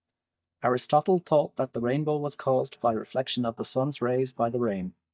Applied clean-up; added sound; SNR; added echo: neural mask model DeepFilterNet 3.